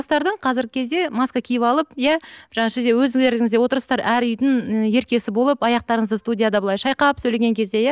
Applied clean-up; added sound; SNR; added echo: none; none; none; none.